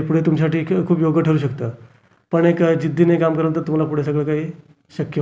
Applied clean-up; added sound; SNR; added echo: none; none; none; none.